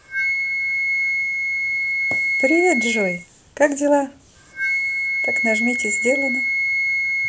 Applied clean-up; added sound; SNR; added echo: none; Wind instrument, woodwind instrument; -2 dB; none.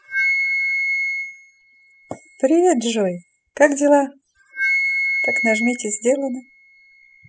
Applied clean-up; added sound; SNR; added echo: classical method spectral subtraction.